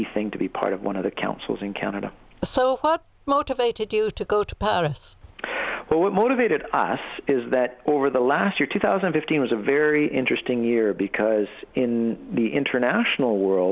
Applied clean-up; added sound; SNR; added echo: none; none; none; none.